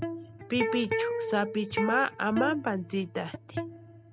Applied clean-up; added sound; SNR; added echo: none; Electric guitar; 3 dB; none.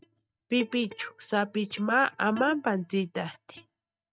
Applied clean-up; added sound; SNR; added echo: neural mask model DeepFilterNet 3.